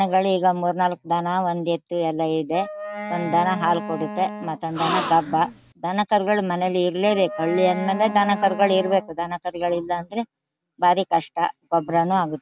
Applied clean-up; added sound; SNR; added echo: none; Gasp + Wind instrument, woodwind instrument; 9 dB; none.